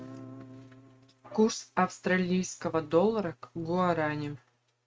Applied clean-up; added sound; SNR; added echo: neural mask model RNNoise.